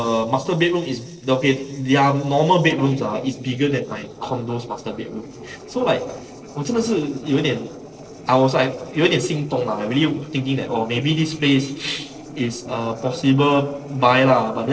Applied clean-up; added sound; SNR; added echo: neural separator model SepFormer DNS4.